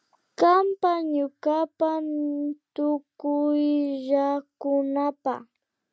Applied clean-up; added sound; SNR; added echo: none; none; none; none.